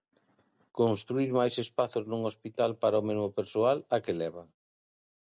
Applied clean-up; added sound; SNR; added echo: none; none; none; none.